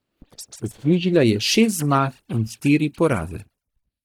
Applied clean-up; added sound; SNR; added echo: neural mask model DeepFilterNet 3.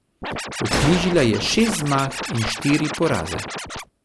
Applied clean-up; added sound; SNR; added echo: none; Scratching (performance technique) + Gunshot, gunfire; 5 dB; none.